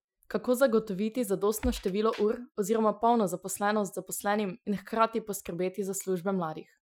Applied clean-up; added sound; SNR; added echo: classical method Wiener filter.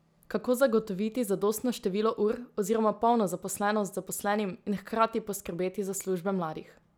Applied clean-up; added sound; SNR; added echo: none; none; none; none.